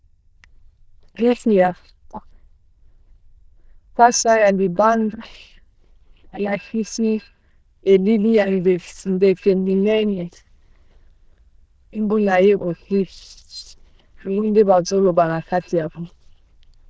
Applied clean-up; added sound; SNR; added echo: neural diffusion model UNIVERSE++.